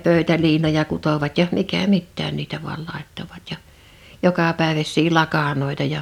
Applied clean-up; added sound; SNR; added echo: none; none; none; none.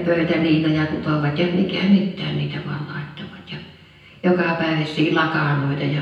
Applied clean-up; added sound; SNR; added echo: none; none; none; reverberation time 0.9 s.